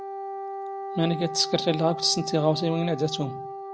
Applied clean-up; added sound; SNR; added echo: none; Wind instrument, woodwind instrument; 8 dB; none.